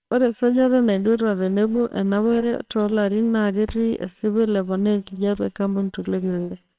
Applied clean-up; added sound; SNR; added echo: neural separator model SepFormer WHAMR!.